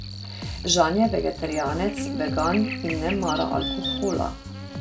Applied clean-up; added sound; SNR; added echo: none; Bass guitar + Buzz; 5 dB; none.